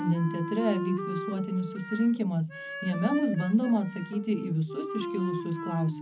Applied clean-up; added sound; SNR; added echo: none; Wind instrument, woodwind instrument; 8 dB; reverberation time 0.4 s.